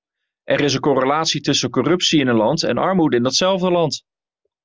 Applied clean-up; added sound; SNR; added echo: none; none; none; none.